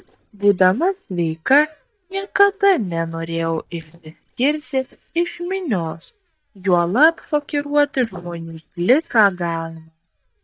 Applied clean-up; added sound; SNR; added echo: neural mask model DeepFilterNet 3.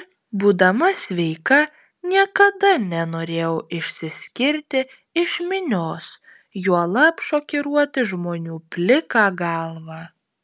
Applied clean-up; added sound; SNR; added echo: none; none; none; none.